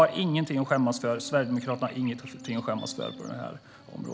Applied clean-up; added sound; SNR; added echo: none; Buzz; 18 dB; none.